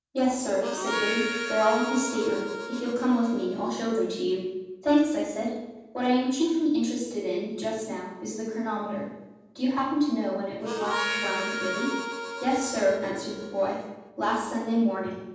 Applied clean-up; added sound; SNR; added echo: none; Harmonica; 6 dB; reverberation time 1.2 s.